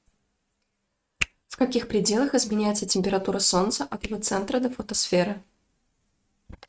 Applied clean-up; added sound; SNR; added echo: neural mask model RNNoise.